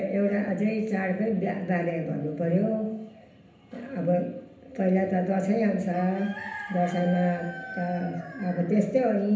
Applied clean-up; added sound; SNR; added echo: none; none; none; reverberation time 0.8 s.